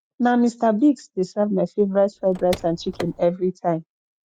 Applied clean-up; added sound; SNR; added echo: none; Car; 15 dB; none.